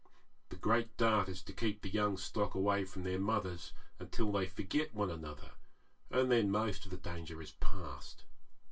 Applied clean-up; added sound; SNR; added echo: none; none; none; reverberation time 0.1 s.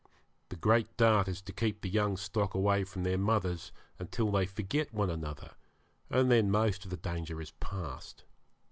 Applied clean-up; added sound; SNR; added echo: none; none; none; none.